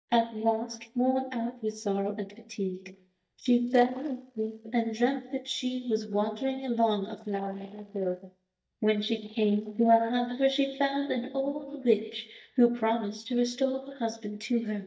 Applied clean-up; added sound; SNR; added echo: neural mask model DeepFilterNet 3.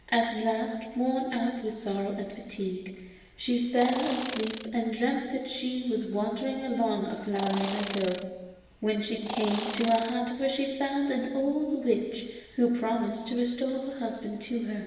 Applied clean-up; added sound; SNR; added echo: none; Insect; 4 dB; reverberation time 1.2 s.